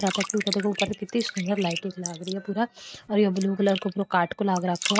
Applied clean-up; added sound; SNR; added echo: neural mask model RNNoise.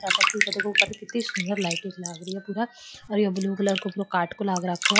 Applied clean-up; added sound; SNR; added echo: classical method log-MMSE.